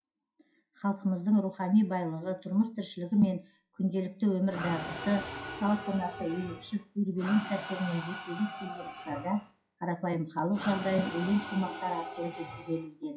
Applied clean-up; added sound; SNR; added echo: classical method WPE with log-MMSE.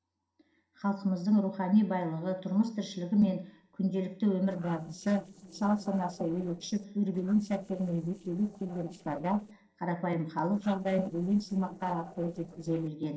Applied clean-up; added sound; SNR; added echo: neural separator model SepFormer DNS4.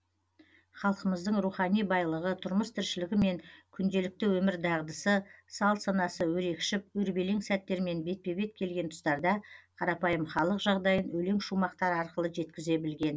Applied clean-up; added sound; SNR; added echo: none; none; none; none.